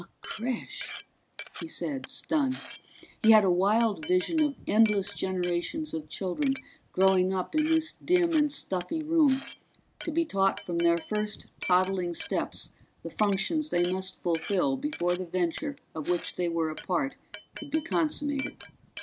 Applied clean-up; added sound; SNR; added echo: none; Glass; 15 dB; none.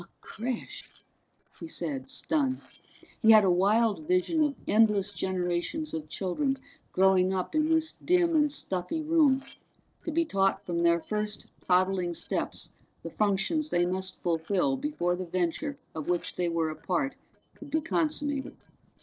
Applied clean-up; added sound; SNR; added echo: neural separator model SepFormer DNS4.